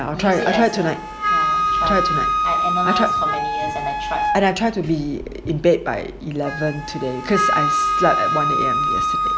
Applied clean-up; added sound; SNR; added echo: none; Wind instrument, woodwind instrument; 0 dB; none.